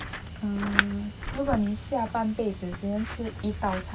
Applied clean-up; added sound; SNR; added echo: none; Scissors; 6 dB; none.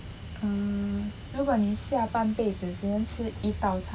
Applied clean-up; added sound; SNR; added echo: none; none; none; none.